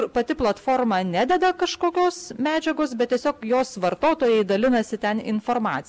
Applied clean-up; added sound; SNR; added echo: none; none; none; none.